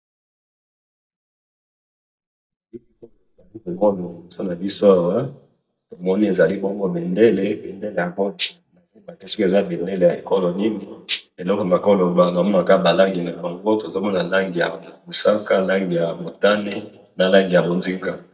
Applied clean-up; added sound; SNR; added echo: neural mask model DeepFilterNet 3.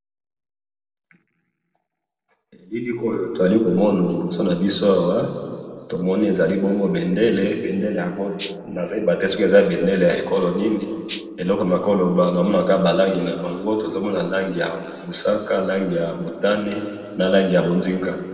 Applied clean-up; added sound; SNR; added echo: neural separator model SepFormer DNS4.